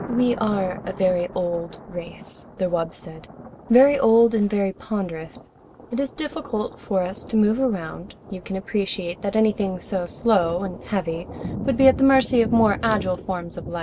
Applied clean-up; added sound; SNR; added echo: none; Thunder; 14 dB; none.